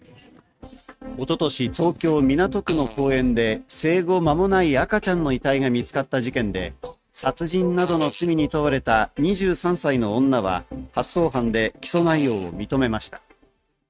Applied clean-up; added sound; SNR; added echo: neural mask model RNNoise.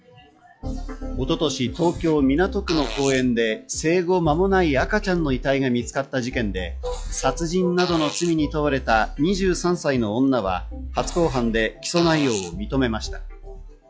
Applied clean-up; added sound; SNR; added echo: classical method log-MMSE.